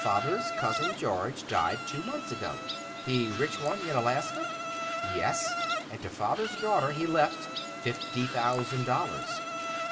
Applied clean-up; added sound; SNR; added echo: none; Insect; 4 dB; reverberation time 2.5 s.